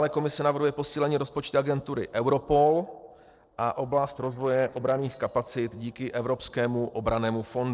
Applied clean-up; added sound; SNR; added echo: neural separator model SepFormer DNS4.